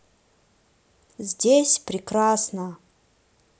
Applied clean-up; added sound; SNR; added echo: none; none; none; none.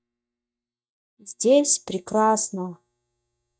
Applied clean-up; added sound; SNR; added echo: neural mask model DeepFilterNet 3.